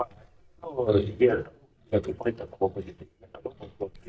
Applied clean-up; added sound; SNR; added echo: neural mask model DeepFilterNet 3.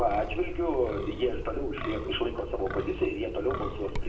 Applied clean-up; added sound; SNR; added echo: none; Wind; 5 dB; reverberation time 0.7 s.